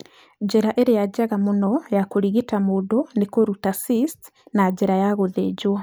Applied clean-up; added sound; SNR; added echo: none; none; none; none.